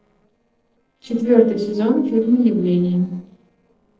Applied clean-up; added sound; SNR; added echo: neural separator model SepFormer DNS4.